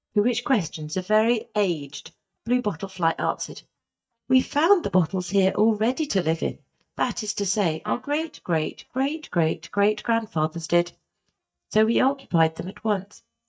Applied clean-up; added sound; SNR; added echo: neural mask model DeepFilterNet 3.